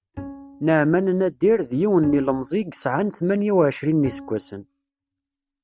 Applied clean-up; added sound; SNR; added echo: neural mask model RNNoise.